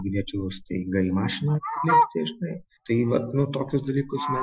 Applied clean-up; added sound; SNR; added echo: classical method Wiener filter.